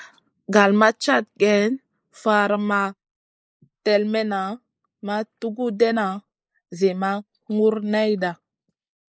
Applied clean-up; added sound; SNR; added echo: neural mask model Resemble Enhance denoiser.